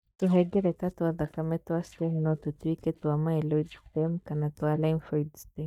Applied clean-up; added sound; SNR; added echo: neural mask model DeepFilterNet 3.